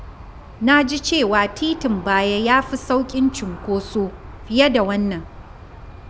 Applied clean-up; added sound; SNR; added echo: none; Aircraft; 16 dB; none.